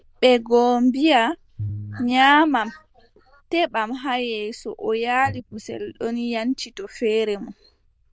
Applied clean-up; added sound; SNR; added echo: neural diffusion model UNIVERSE++.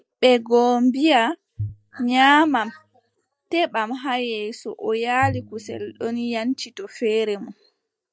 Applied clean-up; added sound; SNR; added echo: neural mask model DeepFilterNet 3.